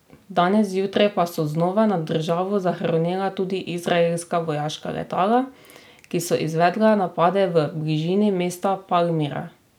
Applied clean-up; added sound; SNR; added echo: none; none; none; none.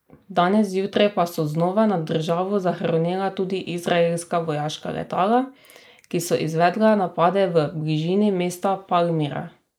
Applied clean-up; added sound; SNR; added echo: neural mask model Resemble Enhance denoiser.